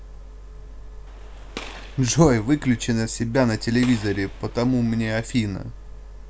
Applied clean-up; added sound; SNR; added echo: none; Gunshot, gunfire; 19 dB; none.